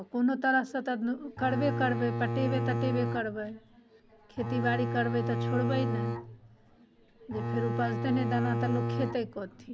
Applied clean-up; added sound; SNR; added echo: none; Bowed string instrument; 0 dB; none.